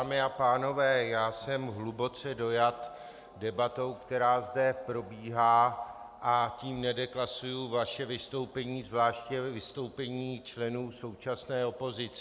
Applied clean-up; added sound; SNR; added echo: none; none; none; none.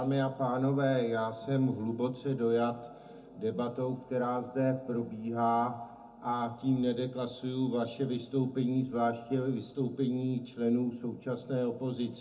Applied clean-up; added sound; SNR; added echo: none; none; none; reverberation time 0.3 s.